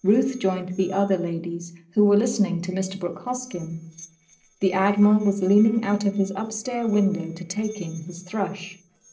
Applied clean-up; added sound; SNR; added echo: neural separator model SepFormer DNS4.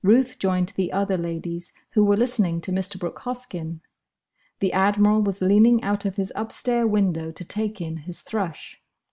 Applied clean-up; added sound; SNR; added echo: none; none; none; none.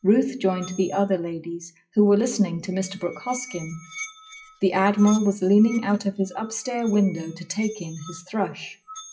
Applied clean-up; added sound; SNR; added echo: classical method WPE with log-MMSE.